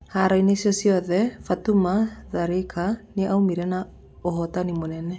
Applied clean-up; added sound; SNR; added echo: none; none; none; none.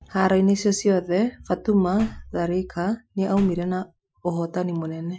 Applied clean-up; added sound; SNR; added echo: classical method Wiener filter.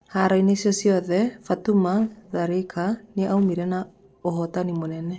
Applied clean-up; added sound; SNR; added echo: neural separator model SepFormer DNS4.